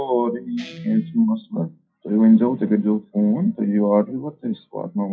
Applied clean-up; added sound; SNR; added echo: classical method WPE with log-MMSE.